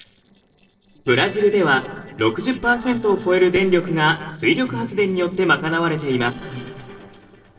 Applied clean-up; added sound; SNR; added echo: neural separator model SepFormer DNS4.